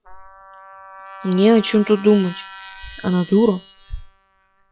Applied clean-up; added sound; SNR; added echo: classical method log-MMSE.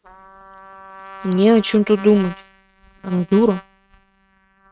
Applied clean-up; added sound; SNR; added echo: neural mask model RNNoise.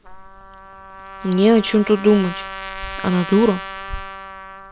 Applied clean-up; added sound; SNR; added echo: none; Trumpet; 13 dB; none.